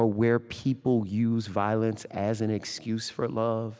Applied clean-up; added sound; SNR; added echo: none; none; none; none.